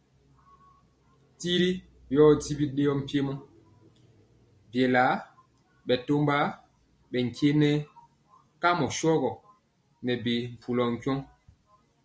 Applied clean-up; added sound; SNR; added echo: none; none; none; none.